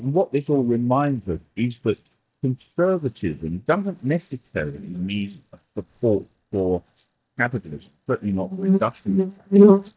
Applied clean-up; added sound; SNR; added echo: neural mask model DeepFilterNet 3.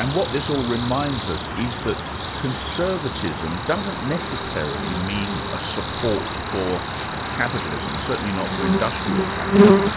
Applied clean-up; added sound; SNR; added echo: none; Cricket; -3 dB; none.